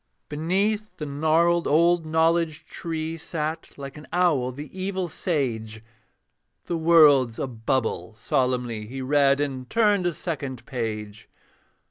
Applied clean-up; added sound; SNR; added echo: none; none; none; none.